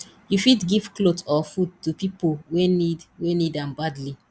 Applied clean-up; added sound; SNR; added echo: none; none; none; none.